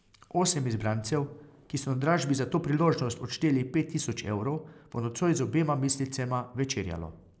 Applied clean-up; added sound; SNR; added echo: none; none; none; none.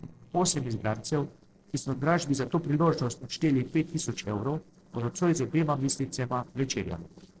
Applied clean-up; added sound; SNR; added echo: neural separator model SepFormer DNS4.